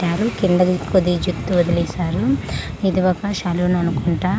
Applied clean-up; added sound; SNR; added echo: none; none; none; none.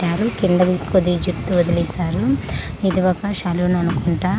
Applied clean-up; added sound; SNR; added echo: none; Thump, thud; 18 dB; none.